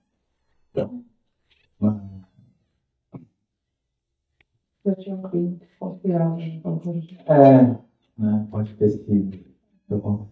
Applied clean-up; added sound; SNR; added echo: neural mask model DeepFilterNet 3.